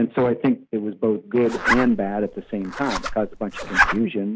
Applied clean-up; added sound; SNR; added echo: none; Zipper (clothing); 3 dB; none.